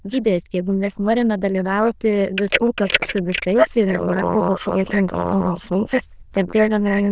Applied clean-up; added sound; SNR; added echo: neural diffusion model UNIVERSE++.